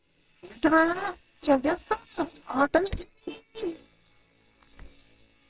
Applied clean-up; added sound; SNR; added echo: neural separator model SepFormer WHAMR!.